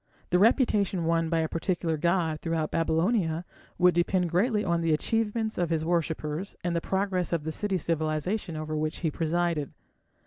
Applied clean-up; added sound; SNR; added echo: none; none; none; none.